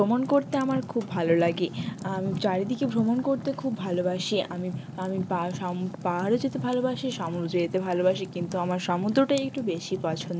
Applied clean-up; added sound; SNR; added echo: none; Fire; 11 dB; none.